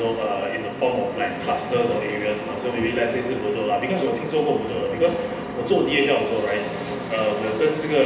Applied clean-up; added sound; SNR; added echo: none; none; none; reverberation time 0.8 s.